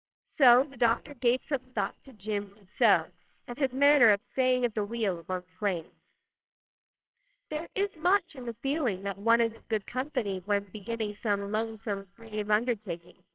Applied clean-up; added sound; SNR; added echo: neural separator model SepFormer WHAMR!.